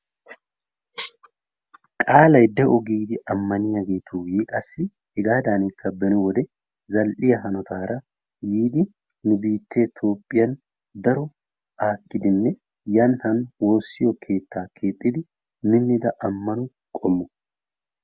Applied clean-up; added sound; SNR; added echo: none; none; none; none.